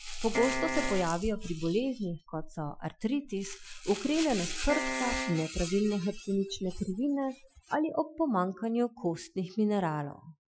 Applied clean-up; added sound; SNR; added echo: classical method Wiener filter.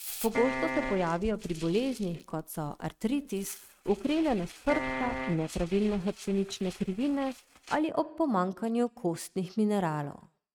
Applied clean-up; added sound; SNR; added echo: neural mask model RNNoise.